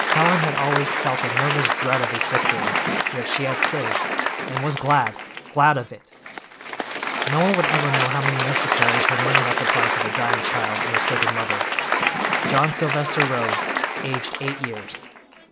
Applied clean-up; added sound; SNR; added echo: none; Applause; -3 dB; none.